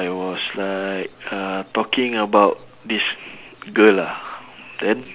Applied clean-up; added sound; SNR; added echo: none; none; none; none.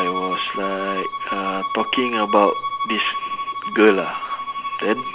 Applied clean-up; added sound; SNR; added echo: none; Bowed string instrument; 4 dB; none.